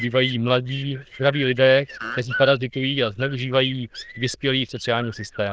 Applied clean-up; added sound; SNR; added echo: neural diffusion model UNIVERSE++.